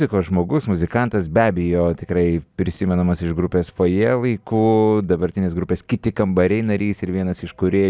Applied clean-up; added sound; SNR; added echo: none; none; none; none.